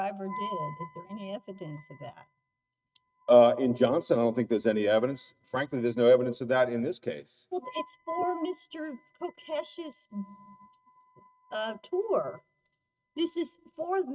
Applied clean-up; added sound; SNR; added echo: neural mask model RNNoise.